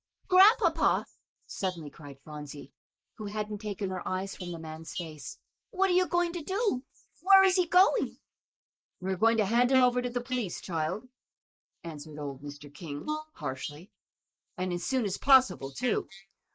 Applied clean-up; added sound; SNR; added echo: neural mask model Resemble Enhance denoiser.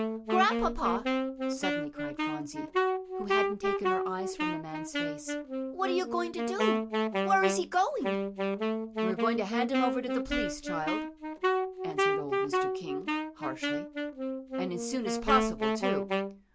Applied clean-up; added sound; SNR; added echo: none; Wind instrument, woodwind instrument; -3 dB; none.